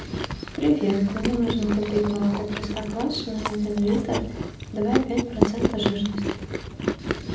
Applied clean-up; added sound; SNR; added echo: none; Chewing, mastication; 3 dB; reverberation time 0.6 s.